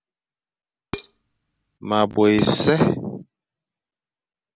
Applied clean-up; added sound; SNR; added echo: none; Dishes, pots, and pans; 13 dB; none.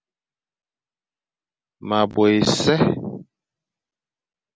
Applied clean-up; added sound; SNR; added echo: none; none; none; none.